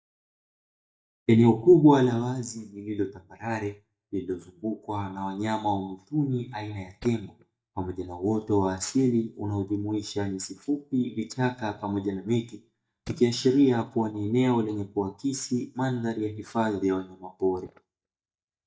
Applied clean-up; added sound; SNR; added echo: neural mask model DeepFilterNet 3.